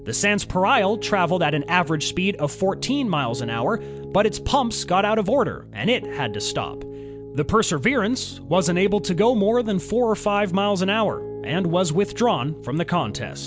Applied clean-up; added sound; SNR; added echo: none; Piano; 13 dB; none.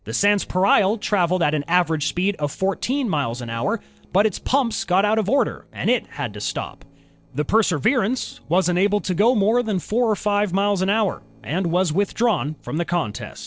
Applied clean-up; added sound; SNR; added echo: neural separator model SepFormer DNS4.